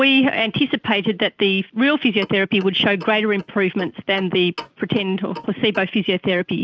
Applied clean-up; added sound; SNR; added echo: neural mask model RNNoise.